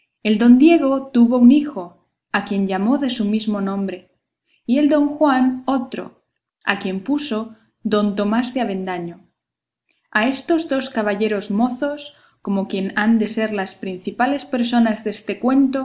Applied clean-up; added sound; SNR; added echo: none; none; none; none.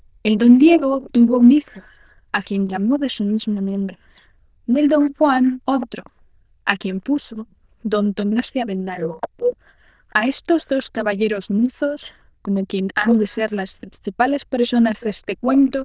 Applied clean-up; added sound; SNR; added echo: neural diffusion model UNIVERSE++.